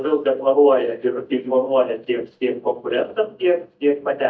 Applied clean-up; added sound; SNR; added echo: neural mask model DeepFilterNet 3.